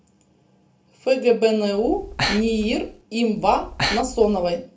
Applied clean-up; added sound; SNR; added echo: none; Breathing; 7 dB; reverberation time 0.3 s.